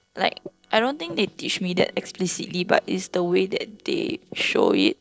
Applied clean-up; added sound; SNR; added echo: neural separator model SepFormer DNS4.